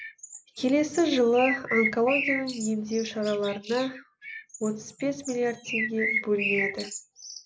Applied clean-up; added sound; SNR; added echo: none; Bird; 6 dB; none.